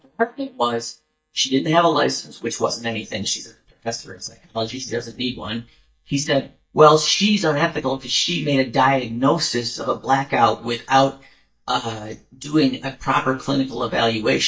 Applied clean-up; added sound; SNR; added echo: neural mask model DeepFilterNet 3.